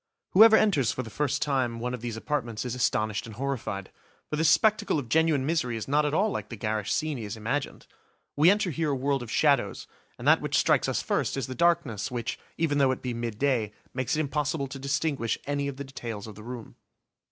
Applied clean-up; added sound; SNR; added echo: none; none; none; none.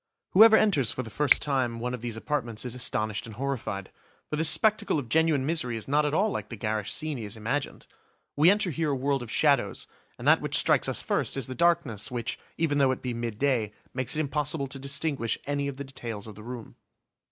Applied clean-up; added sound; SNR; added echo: none; Finger snapping; 8 dB; none.